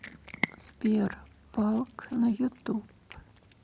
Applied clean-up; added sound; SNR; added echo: none; Cat; 11 dB; none.